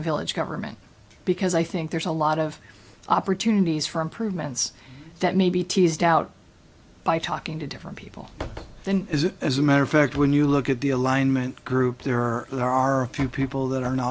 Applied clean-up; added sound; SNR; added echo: none; none; none; none.